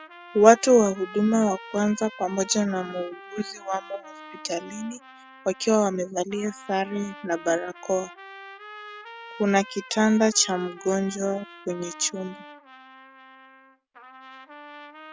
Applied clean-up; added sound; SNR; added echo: none; Trumpet; 18 dB; none.